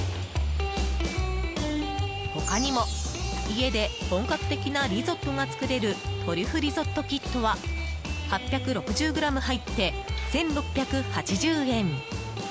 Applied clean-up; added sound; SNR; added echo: none; none; none; none.